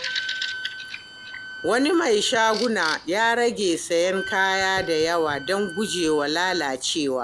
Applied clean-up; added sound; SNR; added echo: none; Wind instrument, woodwind instrument + Bird vocalization, bird call, bird song; 11 dB; none.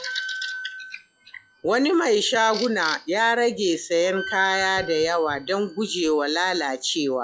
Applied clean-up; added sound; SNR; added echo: classical method log-MMSE.